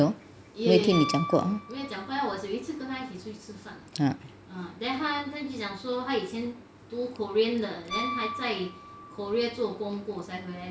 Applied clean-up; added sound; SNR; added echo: none; Piano; 12 dB; none.